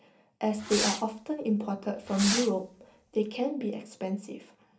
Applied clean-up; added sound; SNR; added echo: none; Fireworks; 5 dB; reverberation time 0.3 s.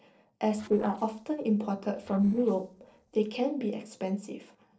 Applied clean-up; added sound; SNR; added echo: neural separator model SepFormer DNS4.